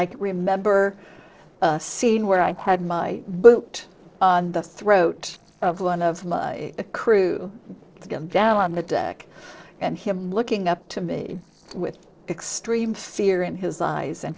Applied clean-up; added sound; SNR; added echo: neural separator model SepFormer DNS4.